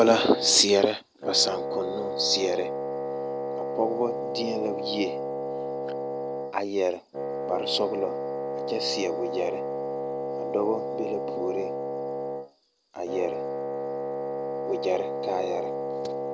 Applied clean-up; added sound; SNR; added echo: none; Wind instrument, woodwind instrument; 2 dB; none.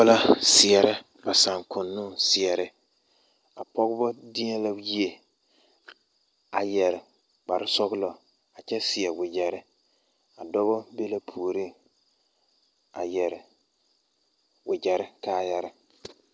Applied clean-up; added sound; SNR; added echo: none; none; none; none.